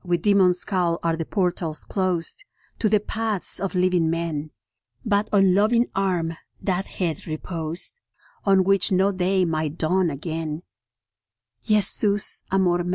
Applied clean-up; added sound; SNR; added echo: none; none; none; none.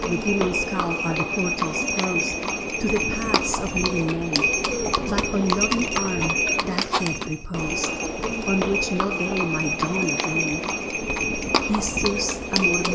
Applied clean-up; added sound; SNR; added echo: none; Livestock, farm animals, working animals; -3 dB; reverberation time 1.2 s.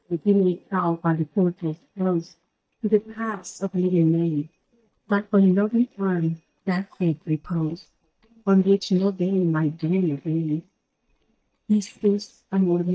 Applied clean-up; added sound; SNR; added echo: neural mask model DeepFilterNet 3.